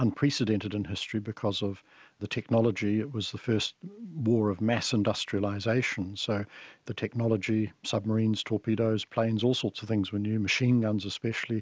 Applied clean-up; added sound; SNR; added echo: none; none; none; none.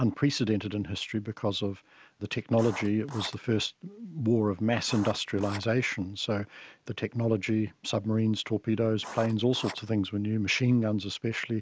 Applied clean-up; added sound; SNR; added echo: none; Writing; 14 dB; none.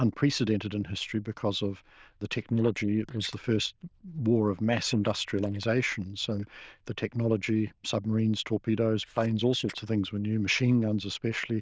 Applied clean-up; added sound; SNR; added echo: neural diffusion model UNIVERSE++.